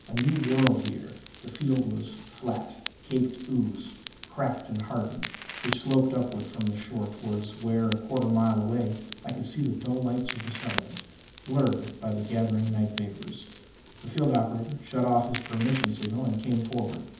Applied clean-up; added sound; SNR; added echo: none; Crackle; 11 dB; reverberation time 0.8 s.